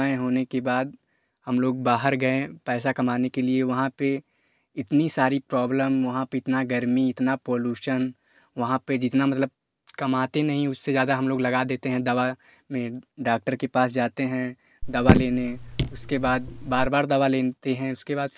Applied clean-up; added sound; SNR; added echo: none; Raindrop / Drip; 0 dB; none.